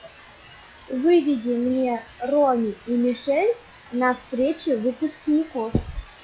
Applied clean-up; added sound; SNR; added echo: classical method log-MMSE.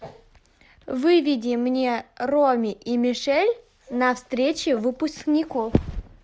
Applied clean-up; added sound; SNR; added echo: none; none; none; none.